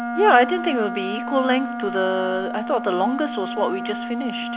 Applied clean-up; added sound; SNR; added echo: none; Wind instrument, woodwind instrument; 6 dB; none.